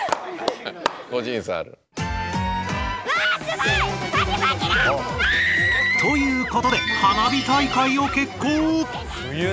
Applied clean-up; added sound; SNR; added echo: none; none; none; none.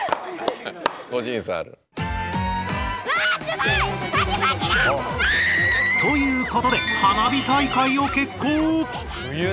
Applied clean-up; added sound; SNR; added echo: none; Chicken, rooster; 17 dB; none.